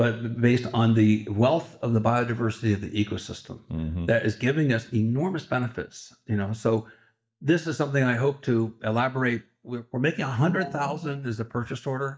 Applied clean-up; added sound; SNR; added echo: neural mask model DeepFilterNet 3.